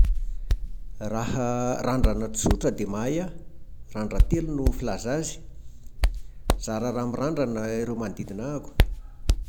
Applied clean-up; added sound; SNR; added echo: none; Hands; -3 dB; none.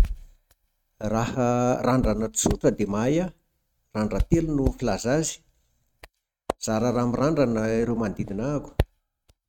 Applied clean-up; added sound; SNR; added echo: neural mask model RNNoise.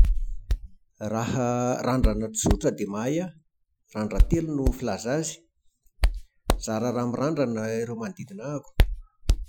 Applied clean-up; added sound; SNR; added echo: classical method Wiener filter.